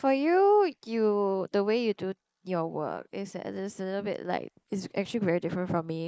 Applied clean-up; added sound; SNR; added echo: neural mask model Resemble Enhance denoiser.